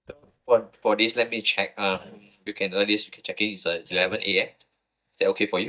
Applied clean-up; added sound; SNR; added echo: neural mask model DeepFilterNet 3.